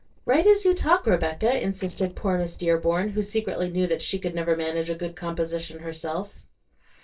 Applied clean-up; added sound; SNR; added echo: neural separator model SepFormer DNS4.